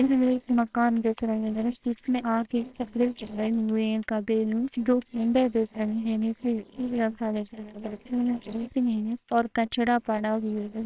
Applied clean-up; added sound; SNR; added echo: neural separator model SepFormer WHAMR!.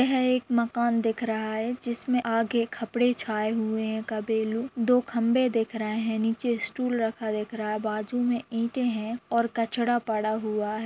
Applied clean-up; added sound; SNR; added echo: none; none; none; none.